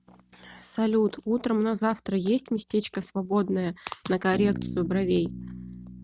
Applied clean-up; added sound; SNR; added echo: neural mask model RNNoise.